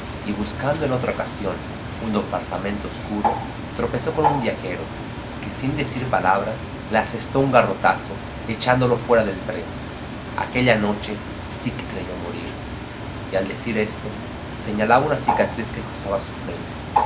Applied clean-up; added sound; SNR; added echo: none; Bird; 5 dB; none.